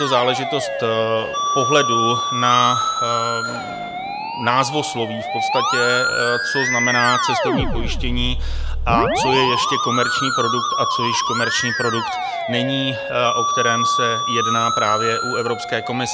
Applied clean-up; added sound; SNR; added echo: none; Musical instrument; -1 dB; none.